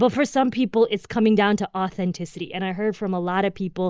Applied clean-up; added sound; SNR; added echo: neural mask model Resemble Enhance denoiser.